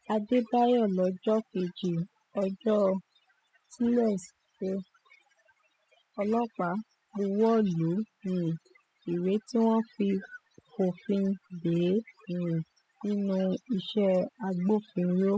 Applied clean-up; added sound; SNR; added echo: classical method spectral subtraction.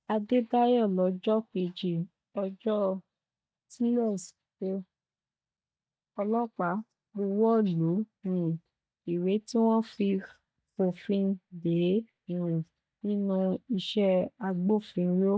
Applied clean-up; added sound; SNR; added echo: neural mask model DeepFilterNet 3.